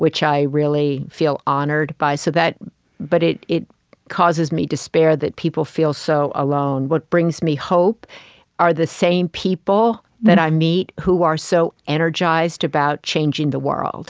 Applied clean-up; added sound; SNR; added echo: none; none; none; none.